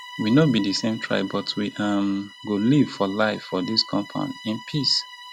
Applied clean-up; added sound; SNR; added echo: none; Bowed string instrument; 18 dB; none.